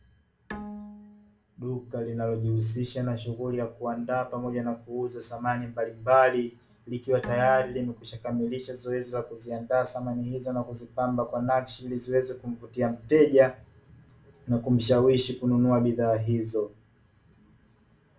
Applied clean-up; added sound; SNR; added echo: none; Bowed string instrument; 18 dB; reverberation time 0.2 s.